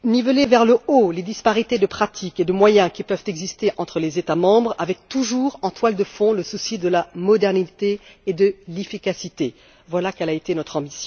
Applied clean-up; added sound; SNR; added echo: none; none; none; none.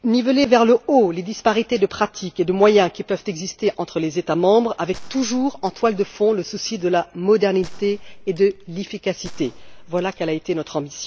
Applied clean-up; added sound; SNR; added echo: none; Gunshot, gunfire; 17 dB; none.